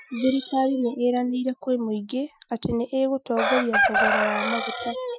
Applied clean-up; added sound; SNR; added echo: classical method Wiener filter.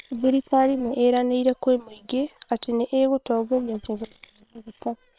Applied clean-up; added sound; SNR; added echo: neural separator model SepFormer WHAM!.